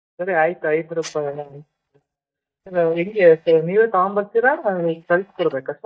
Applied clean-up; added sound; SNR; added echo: neural mask model DeepFilterNet 3.